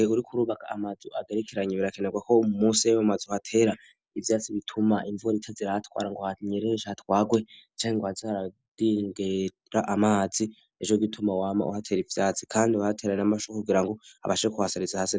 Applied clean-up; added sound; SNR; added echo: none; none; none; none.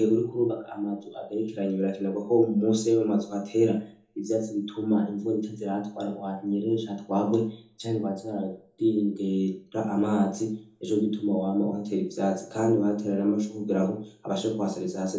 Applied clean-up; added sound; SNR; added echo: none; none; none; reverberation time 0.9 s.